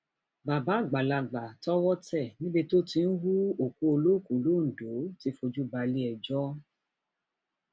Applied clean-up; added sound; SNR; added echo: none; none; none; none.